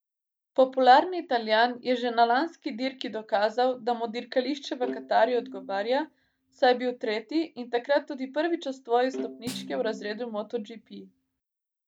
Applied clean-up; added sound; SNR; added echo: none; Bowed string instrument + Snare drum; 14 dB; none.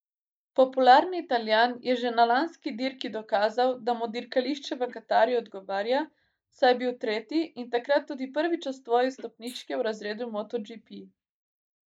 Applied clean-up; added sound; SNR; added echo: neural mask model Resemble Enhance denoiser.